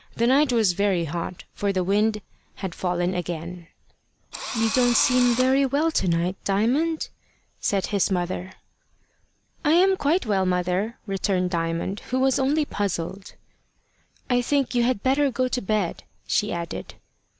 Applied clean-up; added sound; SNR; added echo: none; Engine / Drill; 6 dB; none.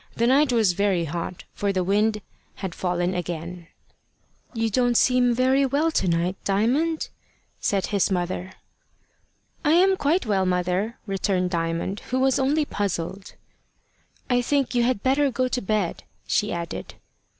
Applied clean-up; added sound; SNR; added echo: none; none; none; none.